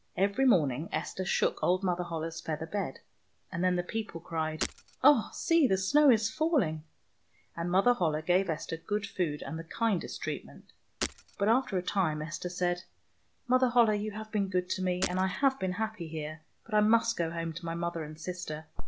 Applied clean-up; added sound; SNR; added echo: none; Shatter; 10 dB; none.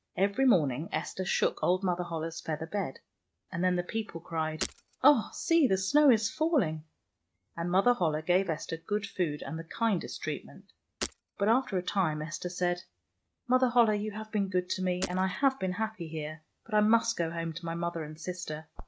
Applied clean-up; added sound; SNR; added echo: neural mask model RNNoise.